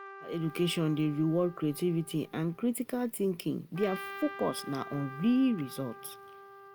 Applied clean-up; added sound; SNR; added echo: none; Trumpet; 15 dB; none.